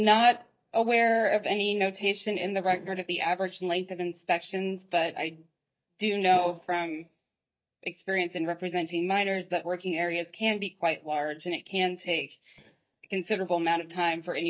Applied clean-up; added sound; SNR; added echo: neural mask model DeepFilterNet 3.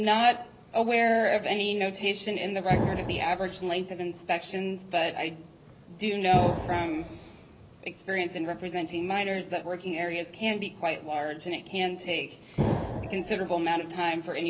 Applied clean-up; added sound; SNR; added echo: none; Explosion; 4 dB; none.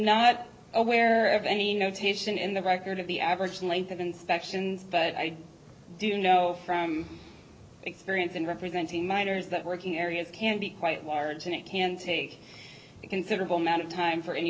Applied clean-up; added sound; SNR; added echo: none; none; none; none.